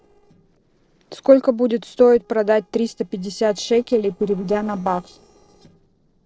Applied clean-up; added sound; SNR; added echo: neural separator model SepFormer DNS4.